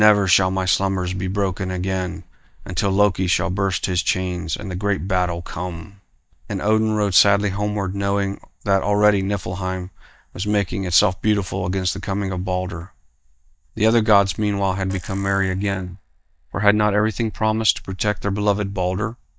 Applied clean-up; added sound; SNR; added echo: neural mask model DeepFilterNet 3.